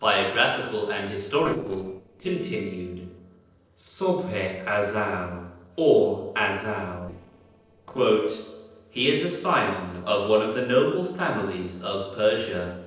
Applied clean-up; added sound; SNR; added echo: neural separator model SepFormer DNS4.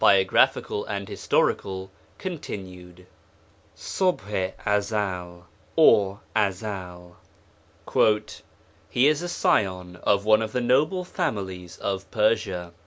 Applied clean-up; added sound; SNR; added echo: none; none; none; none.